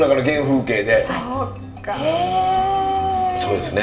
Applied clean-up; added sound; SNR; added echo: none; none; none; reverberation time 0.8 s.